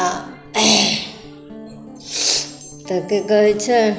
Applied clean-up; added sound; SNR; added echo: none; Guitar; 18 dB; none.